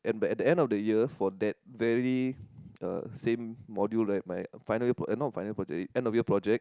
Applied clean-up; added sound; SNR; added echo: none; none; none; none.